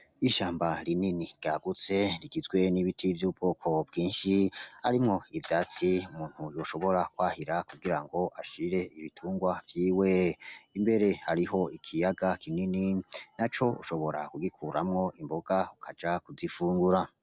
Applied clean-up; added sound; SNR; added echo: none; none; none; none.